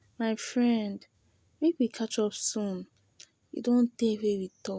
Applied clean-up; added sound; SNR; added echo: none; none; none; none.